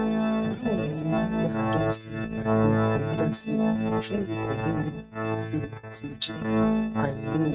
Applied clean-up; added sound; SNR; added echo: neural mask model RNNoise.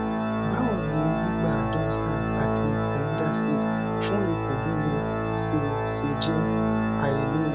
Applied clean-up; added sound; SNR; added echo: none; Organ; -1 dB; none.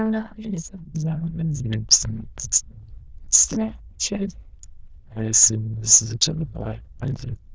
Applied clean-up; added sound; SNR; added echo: neural diffusion model UNIVERSE++.